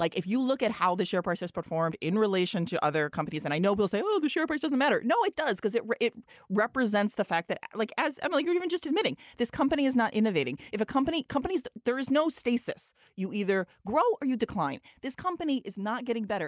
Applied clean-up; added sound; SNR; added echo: none; none; none; none.